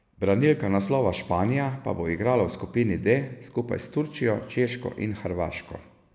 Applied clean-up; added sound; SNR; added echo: none; none; none; none.